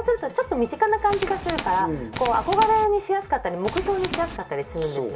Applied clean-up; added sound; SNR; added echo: none; Tools; 9 dB; reverberation time 0.2 s.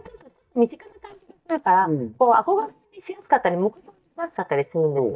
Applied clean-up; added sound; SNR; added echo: neural mask model DeepFilterNet 3.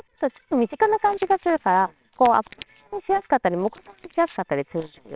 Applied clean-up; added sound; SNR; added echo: neural separator model SepFormer WHAMR!.